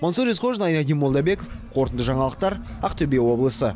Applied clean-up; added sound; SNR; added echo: none; none; none; none.